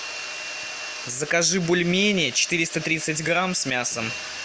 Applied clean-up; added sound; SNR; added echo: none; none; none; none.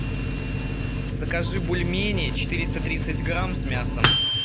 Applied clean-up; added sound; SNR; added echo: none; Microwave oven; -5 dB; none.